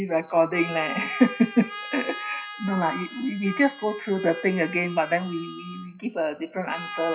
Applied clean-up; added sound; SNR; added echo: classical method WPE with log-MMSE.